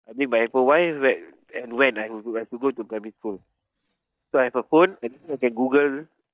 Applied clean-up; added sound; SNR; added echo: neural mask model DeepFilterNet 3.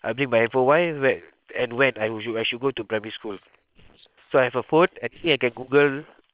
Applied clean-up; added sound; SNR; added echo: neural separator model SepFormer WHAM!.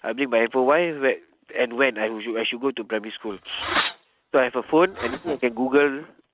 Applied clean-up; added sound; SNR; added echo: neural mask model RNNoise.